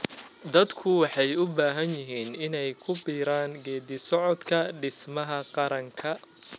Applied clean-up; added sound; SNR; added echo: none; none; none; none.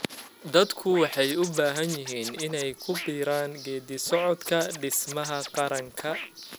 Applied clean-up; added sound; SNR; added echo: none; Scratching (performance technique); 13 dB; none.